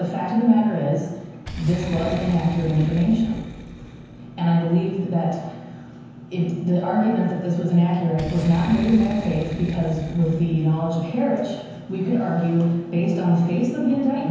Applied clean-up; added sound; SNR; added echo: none; Boom; 16 dB; reverberation time 0.9 s.